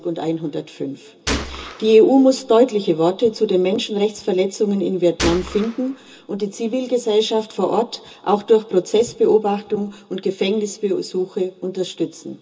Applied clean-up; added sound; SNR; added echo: none; Gunshot, gunfire; 9 dB; reverberation time 0.2 s.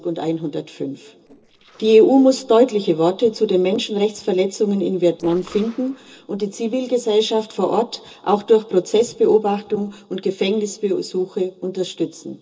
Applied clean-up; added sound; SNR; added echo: neural separator model SepFormer DNS4.